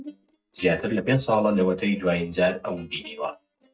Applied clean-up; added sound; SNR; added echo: neural mask model DeepFilterNet 3.